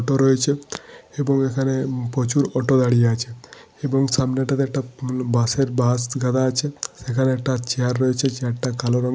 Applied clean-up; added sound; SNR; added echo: none; none; none; none.